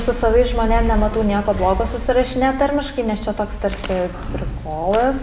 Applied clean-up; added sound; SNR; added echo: none; none; none; none.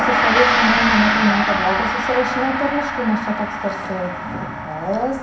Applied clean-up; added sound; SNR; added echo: none; Gong; -1 dB; reverberation time 0.5 s.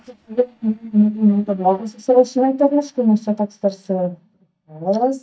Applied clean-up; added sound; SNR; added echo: neural mask model DeepFilterNet 3.